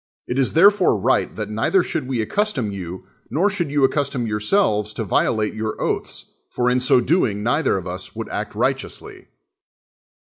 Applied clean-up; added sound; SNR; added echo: none; Marimba, xylophone; 11 dB; none.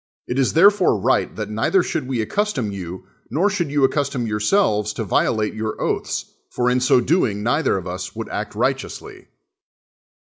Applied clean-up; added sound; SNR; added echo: none; none; none; none.